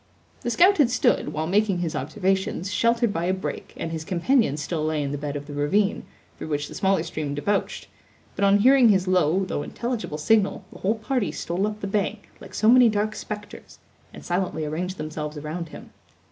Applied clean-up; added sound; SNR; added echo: none; none; none; none.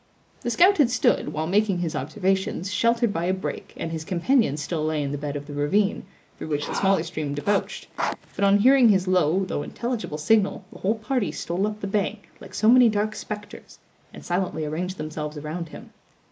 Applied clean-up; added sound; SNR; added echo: neural mask model Resemble Enhance denoiser.